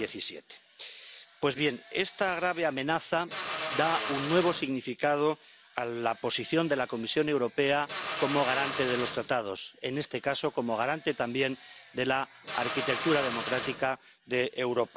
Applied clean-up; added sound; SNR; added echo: none; Drill; 10 dB; none.